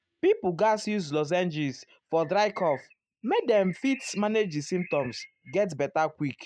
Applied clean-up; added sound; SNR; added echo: neural mask model RNNoise.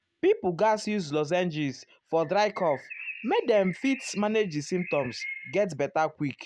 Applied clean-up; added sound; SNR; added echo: none; Bird; 14 dB; none.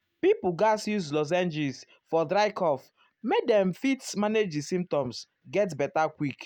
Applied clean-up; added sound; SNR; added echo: none; none; none; none.